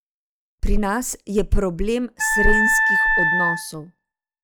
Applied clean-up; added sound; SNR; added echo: classical method log-MMSE.